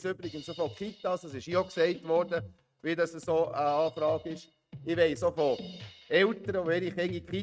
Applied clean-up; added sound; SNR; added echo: neural mask model RNNoise.